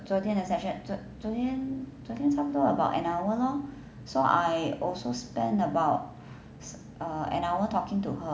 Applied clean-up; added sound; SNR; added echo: none; none; none; none.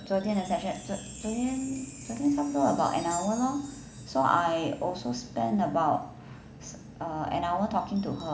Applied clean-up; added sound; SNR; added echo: none; Chime; 18 dB; none.